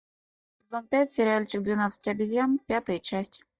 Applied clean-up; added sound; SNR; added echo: neural mask model DeepFilterNet 3.